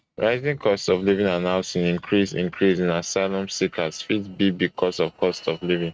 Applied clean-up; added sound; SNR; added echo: neural mask model RNNoise.